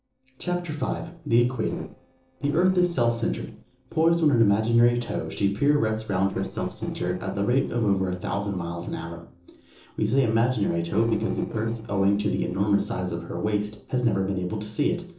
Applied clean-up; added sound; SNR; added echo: neural separator model SepFormer DNS4.